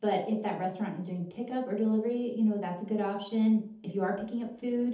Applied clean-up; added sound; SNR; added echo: none; none; none; reverberation time 0.6 s.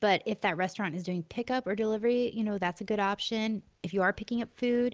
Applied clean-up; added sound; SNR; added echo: none; none; none; none.